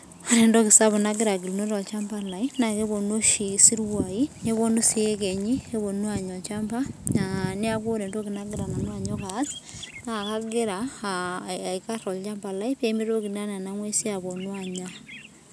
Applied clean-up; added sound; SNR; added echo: none; none; none; none.